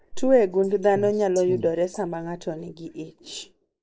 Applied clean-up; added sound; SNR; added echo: neural mask model Resemble Enhance denoiser.